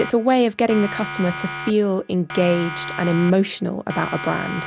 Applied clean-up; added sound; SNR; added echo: none; Siren; 11 dB; none.